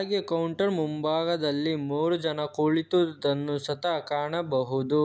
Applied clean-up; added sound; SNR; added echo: none; none; none; none.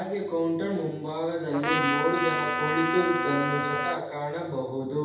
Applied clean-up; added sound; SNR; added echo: none; Trumpet; 0 dB; reverberation time 0.9 s.